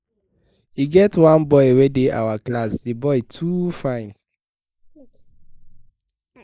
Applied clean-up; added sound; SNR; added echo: neural mask model Resemble Enhance denoiser.